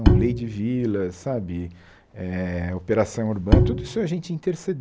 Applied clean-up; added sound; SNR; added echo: none; Bowed string instrument; -4 dB; none.